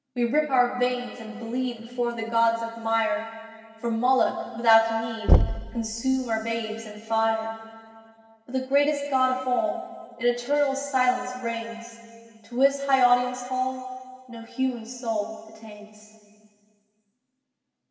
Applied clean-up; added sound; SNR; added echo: none; Knock / Wood; 0 dB; reverberation time 2.3 s.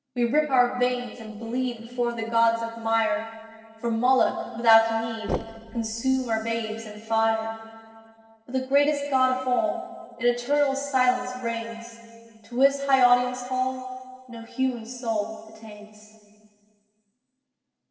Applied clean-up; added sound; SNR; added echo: neural separator model SepFormer DNS4.